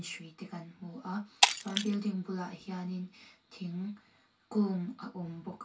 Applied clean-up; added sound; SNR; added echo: none; Shatter; -4 dB; reverberation time 0.2 s.